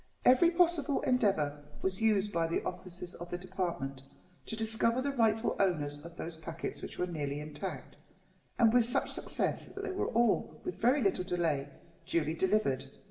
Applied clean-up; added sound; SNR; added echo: none; none; none; reverberation time 1.1 s.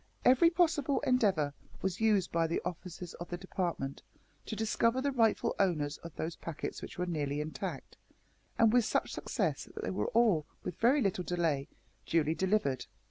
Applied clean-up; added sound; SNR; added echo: none; none; none; none.